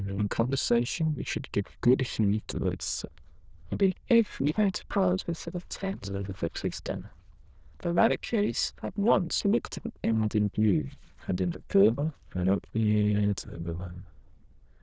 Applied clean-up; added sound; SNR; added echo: neural diffusion model UNIVERSE++.